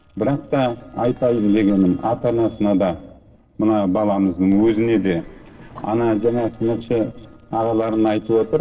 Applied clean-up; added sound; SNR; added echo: neural separator model SepFormer DNS4.